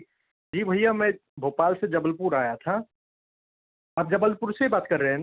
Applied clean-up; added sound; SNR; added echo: none; none; none; none.